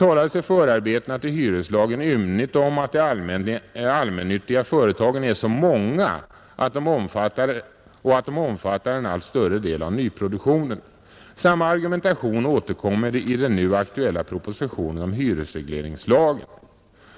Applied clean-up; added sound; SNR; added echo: none; none; none; none.